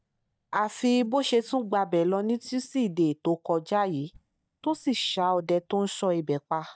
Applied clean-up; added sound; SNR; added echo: neural mask model DeepFilterNet 3.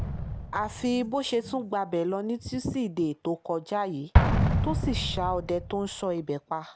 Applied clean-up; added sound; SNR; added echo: none; Explosion; 0 dB; none.